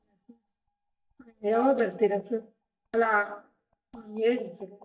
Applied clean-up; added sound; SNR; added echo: neural mask model DeepFilterNet 3.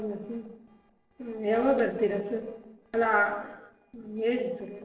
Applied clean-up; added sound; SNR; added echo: neural separator model SepFormer DNS4.